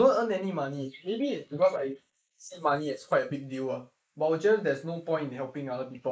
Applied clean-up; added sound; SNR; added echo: neural mask model Resemble Enhance denoiser.